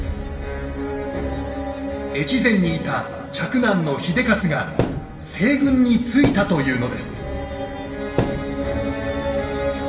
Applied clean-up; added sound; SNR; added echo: none; Thump, thud; 7 dB; reverberation time 2.5 s.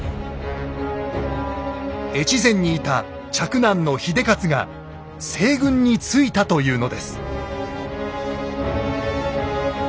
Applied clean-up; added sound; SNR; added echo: none; none; none; none.